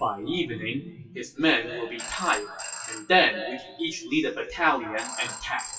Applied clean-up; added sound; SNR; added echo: classical method WPE with log-MMSE.